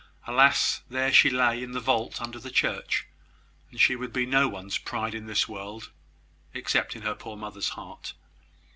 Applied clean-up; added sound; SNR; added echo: none; none; none; none.